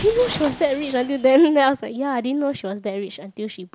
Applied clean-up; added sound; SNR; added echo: none; Shatter; 17 dB; none.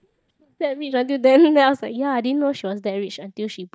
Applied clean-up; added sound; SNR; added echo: neural mask model DeepFilterNet 3.